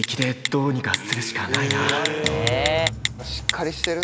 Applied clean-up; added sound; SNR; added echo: none; Telephone; 5 dB; none.